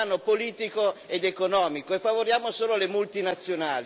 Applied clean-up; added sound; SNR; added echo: none; none; none; none.